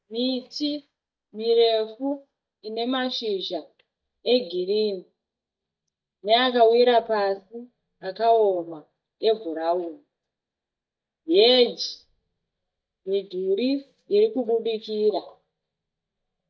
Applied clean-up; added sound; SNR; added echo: neural mask model DeepFilterNet 3.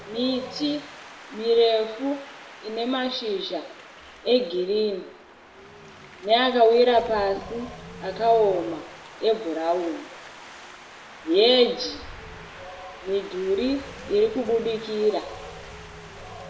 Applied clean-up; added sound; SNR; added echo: none; Wind; 17 dB; reverberation time 0.6 s.